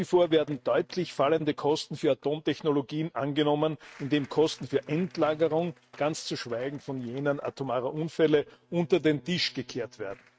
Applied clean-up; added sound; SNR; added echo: neural mask model RNNoise.